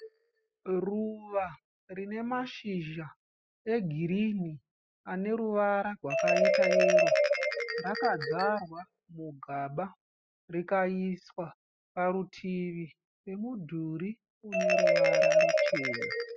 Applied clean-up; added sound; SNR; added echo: classical method spectral subtraction.